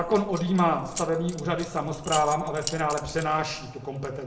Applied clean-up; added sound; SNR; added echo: none; Keys jangling; 13 dB; reverberation time 0.6 s.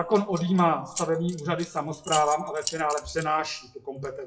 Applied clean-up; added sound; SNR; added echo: classical method WPE with log-MMSE.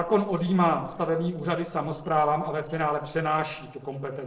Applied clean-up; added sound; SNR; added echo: neural separator model SepFormer DNS4.